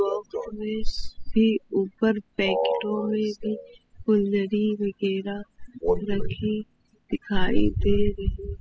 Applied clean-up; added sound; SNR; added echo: classical method spectral subtraction.